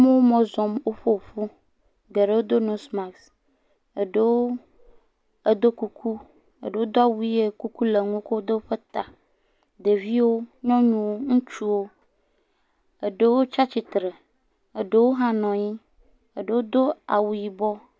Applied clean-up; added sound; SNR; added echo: none; none; none; none.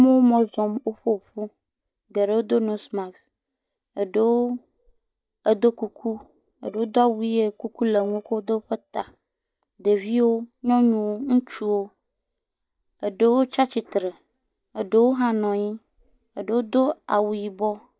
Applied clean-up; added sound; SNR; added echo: neural mask model DeepFilterNet 3.